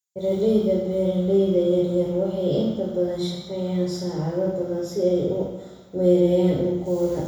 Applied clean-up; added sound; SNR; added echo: none; none; none; reverberation time 1.0 s.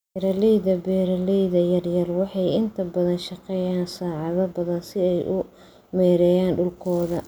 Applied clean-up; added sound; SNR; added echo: none; none; none; none.